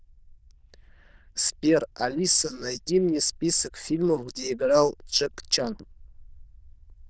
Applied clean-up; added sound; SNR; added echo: neural diffusion model UNIVERSE++.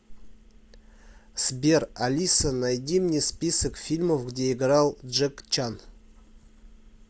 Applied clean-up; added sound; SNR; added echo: none; none; none; none.